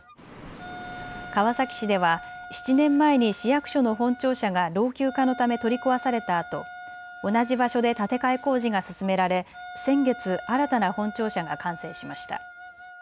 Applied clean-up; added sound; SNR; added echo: none; Wind instrument, woodwind instrument; 16 dB; none.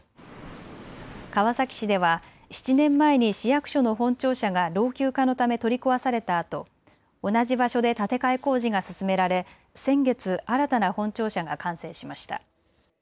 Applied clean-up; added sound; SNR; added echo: none; none; none; none.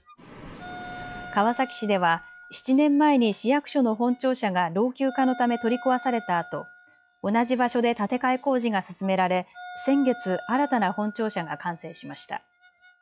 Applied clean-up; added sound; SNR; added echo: classical method log-MMSE.